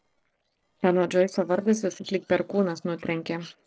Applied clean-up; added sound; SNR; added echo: neural separator model SepFormer DNS4.